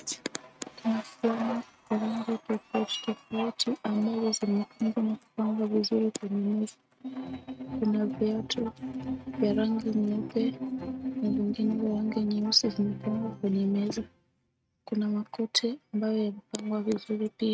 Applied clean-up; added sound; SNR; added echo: neural mask model RNNoise.